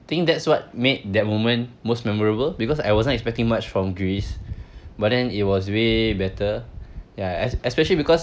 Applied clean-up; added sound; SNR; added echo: none; none; none; none.